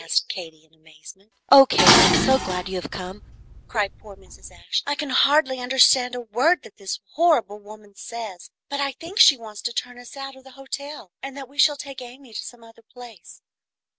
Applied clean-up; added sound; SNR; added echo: none; Dishes, pots, and pans; -2 dB; none.